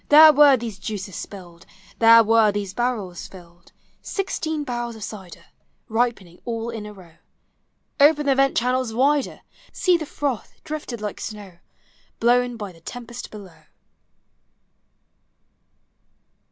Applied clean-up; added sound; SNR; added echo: none; none; none; none.